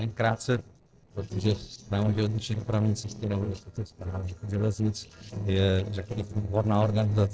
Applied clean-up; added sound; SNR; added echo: neural separator model SepFormer DNS4.